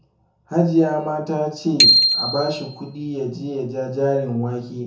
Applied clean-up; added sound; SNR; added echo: none; Bicycle bell; -2 dB; reverberation time 0.5 s.